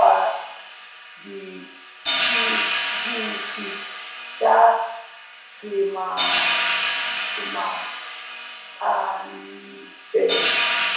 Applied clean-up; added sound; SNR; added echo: none; Hi-hat; 2 dB; reverberation time 0.7 s.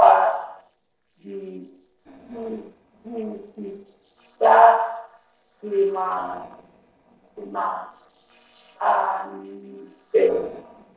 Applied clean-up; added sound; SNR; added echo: neural separator model SepFormer DNS4.